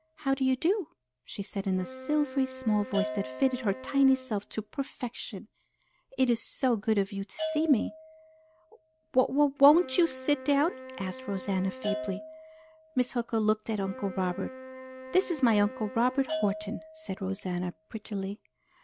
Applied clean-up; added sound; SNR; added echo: none; Bell / Percussion + Wind instrument, woodwind instrument; 12 dB; none.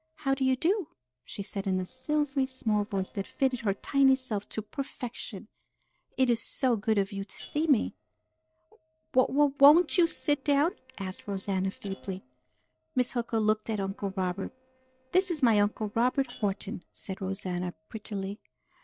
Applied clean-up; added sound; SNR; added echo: neural separator model SepFormer DNS4.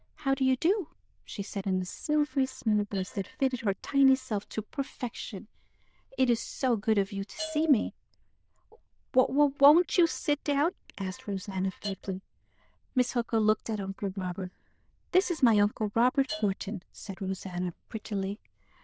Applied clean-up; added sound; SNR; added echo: neural diffusion model UNIVERSE++.